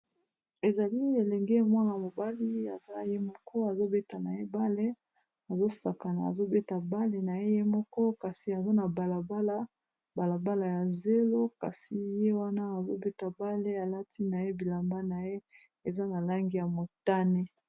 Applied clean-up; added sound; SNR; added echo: none; none; none; none.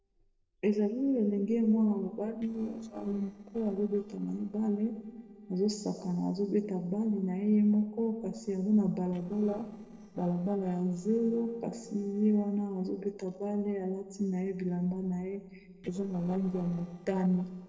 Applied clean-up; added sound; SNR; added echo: neural separator model SepFormer DNS4.